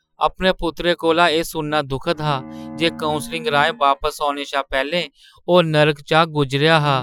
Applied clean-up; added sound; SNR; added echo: classical method Wiener filter.